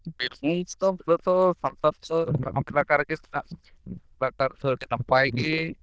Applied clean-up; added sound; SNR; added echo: neural diffusion model UNIVERSE++.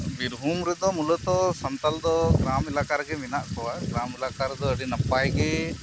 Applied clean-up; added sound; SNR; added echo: none; Sink (filling or washing) / Water tap, faucet; 20 dB; none.